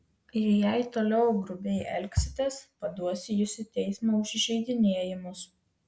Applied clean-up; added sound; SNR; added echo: none; none; none; none.